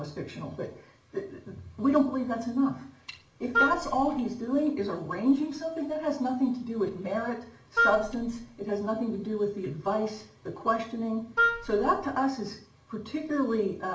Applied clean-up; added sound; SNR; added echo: none; Wind instrument, woodwind instrument; 0 dB; reverberation time 0.4 s.